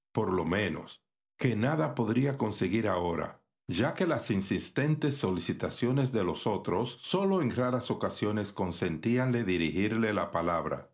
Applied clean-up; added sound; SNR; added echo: none; none; none; none.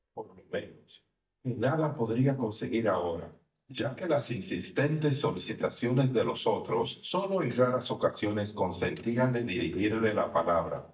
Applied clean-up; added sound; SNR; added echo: neural mask model DeepFilterNet 3.